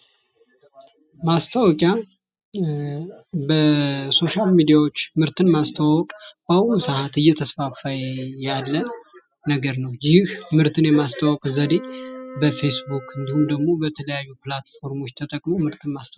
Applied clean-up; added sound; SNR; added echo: classical method spectral subtraction.